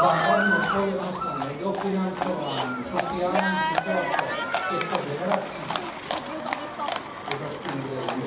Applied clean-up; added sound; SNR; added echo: none; Livestock, farm animals, working animals; -1 dB; reverberation time 1.2 s.